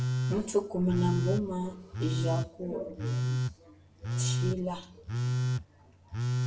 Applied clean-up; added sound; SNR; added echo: none; Telephone; -2 dB; reverberation time 0.3 s.